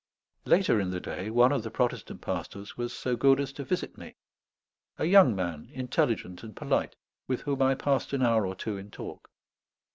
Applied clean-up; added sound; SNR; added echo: none; none; none; none.